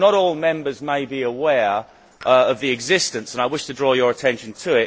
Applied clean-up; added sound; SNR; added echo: neural separator model SepFormer DNS4.